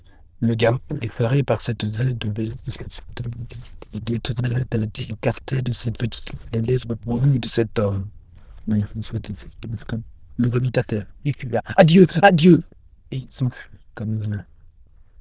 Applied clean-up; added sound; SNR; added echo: neural diffusion model UNIVERSE++.